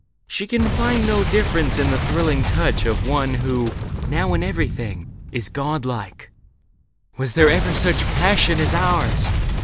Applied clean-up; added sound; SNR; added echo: none; Boom; 1 dB; none.